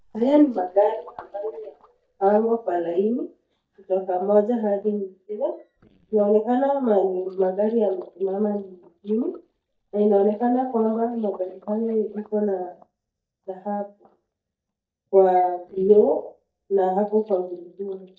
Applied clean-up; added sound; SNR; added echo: neural mask model DeepFilterNet 3.